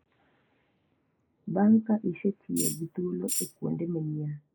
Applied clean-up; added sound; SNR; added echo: neural mask model Resemble Enhance denoiser.